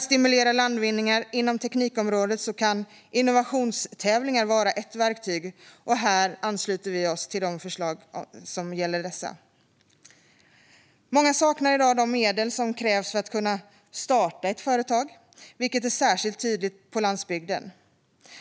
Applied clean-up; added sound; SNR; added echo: none; none; none; none.